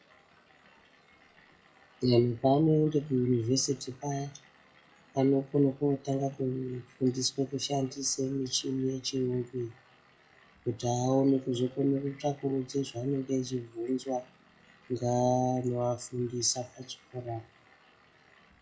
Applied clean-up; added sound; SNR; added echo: classical method WPE with log-MMSE.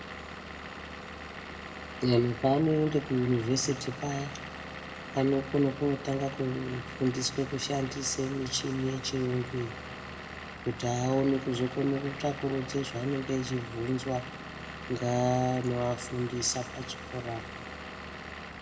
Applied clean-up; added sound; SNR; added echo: none; Engine / Vehicle; 10 dB; reverberation time 0.9 s.